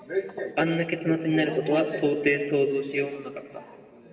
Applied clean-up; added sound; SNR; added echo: none; none; none; reverberation time 1.7 s.